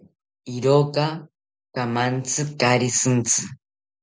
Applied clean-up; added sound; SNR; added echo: none; none; none; none.